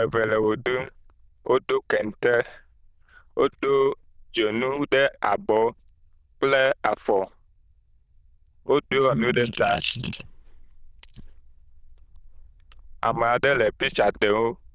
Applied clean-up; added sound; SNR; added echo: neural diffusion model UNIVERSE++.